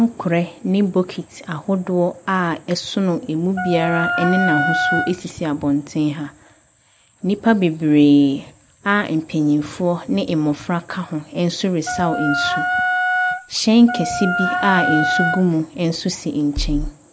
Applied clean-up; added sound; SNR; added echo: none; Wind instrument, woodwind instrument + Bass drum; 2 dB; none.